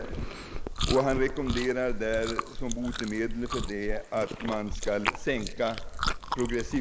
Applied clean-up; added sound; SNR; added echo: neural mask model Resemble Enhance denoiser.